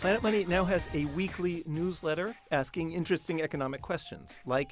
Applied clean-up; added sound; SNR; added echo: none; none; none; none.